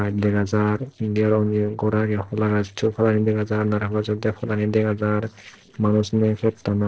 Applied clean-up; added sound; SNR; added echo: neural separator model SepFormer DNS4.